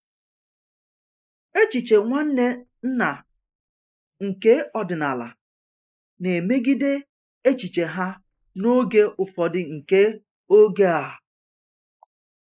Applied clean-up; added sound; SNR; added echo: neural mask model Resemble Enhance denoiser.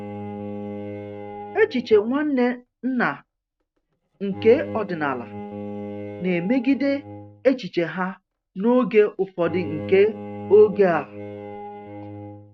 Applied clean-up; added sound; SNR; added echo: neural mask model RNNoise.